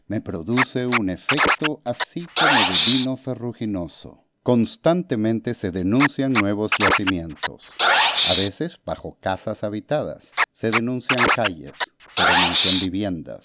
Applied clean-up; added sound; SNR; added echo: none; Scratching (performance technique); -5 dB; none.